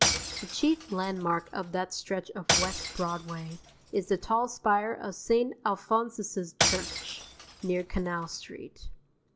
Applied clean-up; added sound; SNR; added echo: none; Shatter / Crushing; 3 dB; none.